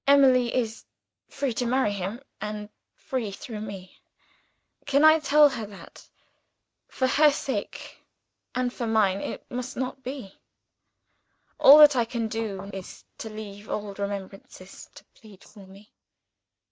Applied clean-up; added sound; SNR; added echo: neural mask model DeepFilterNet 3.